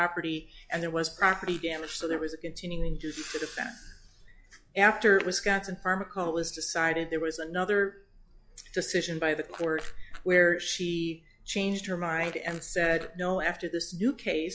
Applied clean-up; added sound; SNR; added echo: classical method log-MMSE.